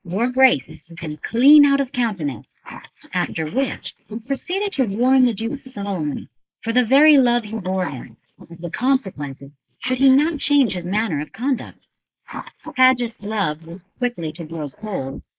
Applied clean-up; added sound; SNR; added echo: neural mask model Resemble Enhance denoiser.